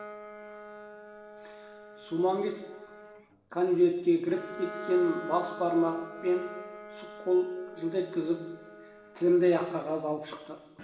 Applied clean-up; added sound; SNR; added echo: none; Bowed string instrument; 15 dB; reverberation time 1.2 s.